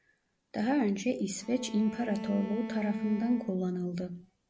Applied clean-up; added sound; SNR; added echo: none; Bowed string instrument; 9 dB; none.